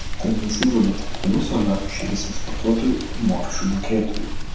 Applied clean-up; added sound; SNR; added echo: none; Rain; 3 dB; reverberation time 0.7 s.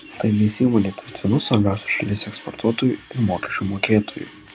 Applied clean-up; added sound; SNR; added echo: none; none; none; none.